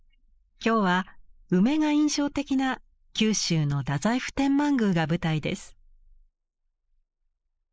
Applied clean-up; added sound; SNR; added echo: neural mask model Resemble Enhance denoiser.